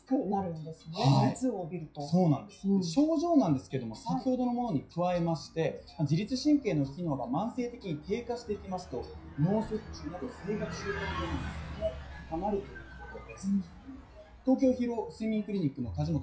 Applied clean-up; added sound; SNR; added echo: classical method WPE with log-MMSE.